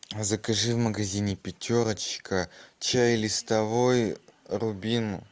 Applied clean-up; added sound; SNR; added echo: none; none; none; none.